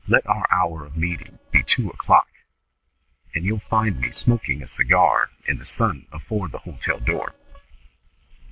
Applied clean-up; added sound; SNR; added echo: neural separator model SepFormer DNS4.